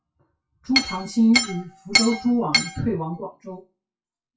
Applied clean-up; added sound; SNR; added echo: classical method WPE with log-MMSE.